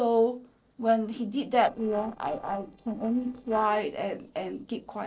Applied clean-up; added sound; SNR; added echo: neural separator model SepFormer DNS4.